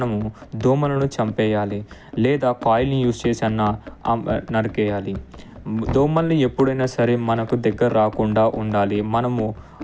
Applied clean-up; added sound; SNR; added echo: none; Knock + Run; 17 dB; none.